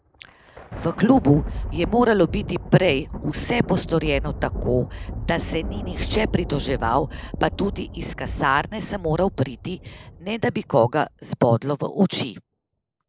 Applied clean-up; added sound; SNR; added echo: none; Thunder; 10 dB; none.